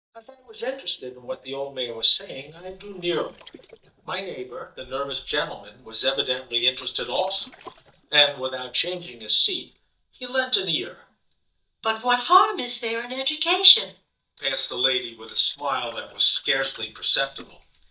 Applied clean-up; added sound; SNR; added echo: neural mask model DeepFilterNet 3.